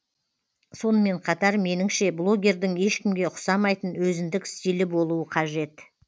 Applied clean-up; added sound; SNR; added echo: none; none; none; none.